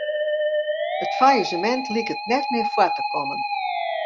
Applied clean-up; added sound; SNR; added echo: none; Musical instrument; 0 dB; none.